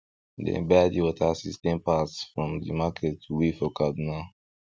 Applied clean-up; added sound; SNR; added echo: none; none; none; none.